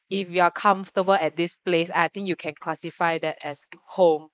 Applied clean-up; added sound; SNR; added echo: neural mask model Resemble Enhance denoiser.